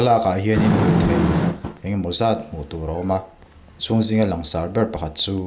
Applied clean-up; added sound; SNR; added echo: none; Fire; 2 dB; none.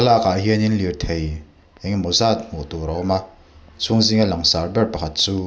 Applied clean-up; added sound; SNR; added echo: none; none; none; none.